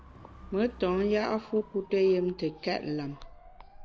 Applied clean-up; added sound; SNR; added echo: none; Motorcycle / Dog; 19 dB; none.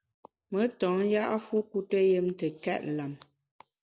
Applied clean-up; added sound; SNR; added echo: none; none; none; none.